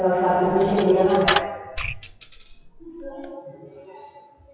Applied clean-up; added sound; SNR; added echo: classical method WPE with log-MMSE.